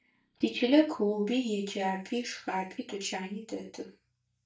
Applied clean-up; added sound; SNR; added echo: neural mask model DeepFilterNet 3.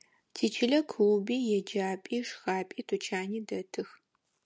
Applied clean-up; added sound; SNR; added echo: none; none; none; none.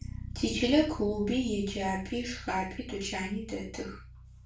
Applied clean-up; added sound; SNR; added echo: none; Bass guitar; 11 dB; reverberation time 0.3 s.